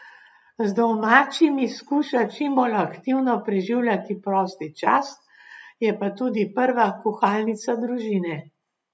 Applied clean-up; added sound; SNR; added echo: none; none; none; none.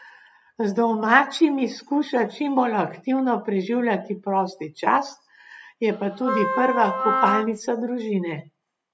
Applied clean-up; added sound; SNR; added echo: none; Wind instrument, woodwind instrument; 2 dB; none.